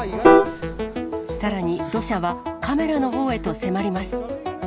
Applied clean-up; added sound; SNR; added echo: none; Piano; -3 dB; none.